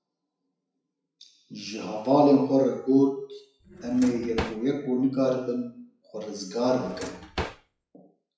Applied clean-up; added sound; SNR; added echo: classical method WPE with log-MMSE.